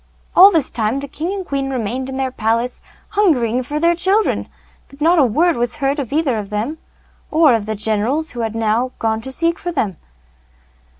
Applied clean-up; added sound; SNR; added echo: none; none; none; none.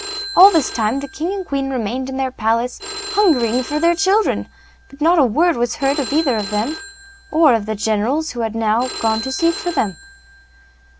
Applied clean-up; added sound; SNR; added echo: none; Telephone; 14 dB; none.